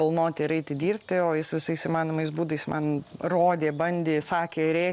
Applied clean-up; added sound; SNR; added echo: none; none; none; none.